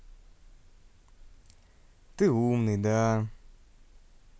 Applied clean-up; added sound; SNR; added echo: none; none; none; none.